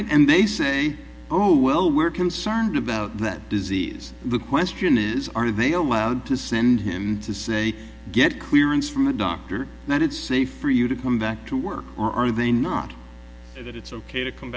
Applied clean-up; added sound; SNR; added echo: none; none; none; none.